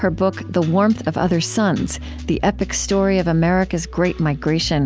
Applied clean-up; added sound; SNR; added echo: none; none; none; none.